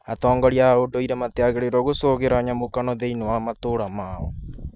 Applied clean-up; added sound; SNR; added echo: none; none; none; none.